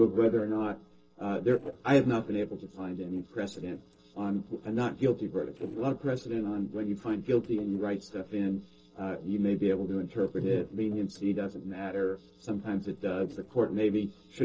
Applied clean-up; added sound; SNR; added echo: neural separator model SepFormer DNS4.